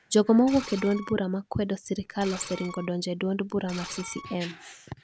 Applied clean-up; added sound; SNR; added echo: none; Screech; 16 dB; none.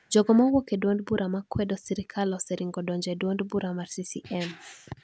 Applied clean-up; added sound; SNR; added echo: none; none; none; none.